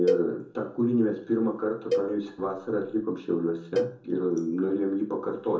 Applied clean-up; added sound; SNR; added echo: none; Cowbell; 7 dB; reverberation time 0.6 s.